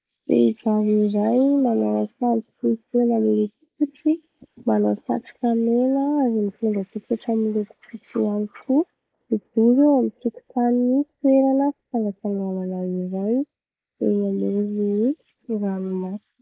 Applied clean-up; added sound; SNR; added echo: neural mask model Resemble Enhance denoiser.